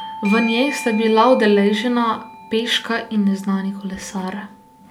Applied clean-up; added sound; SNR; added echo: none; Bell / Doorbell; 14 dB; none.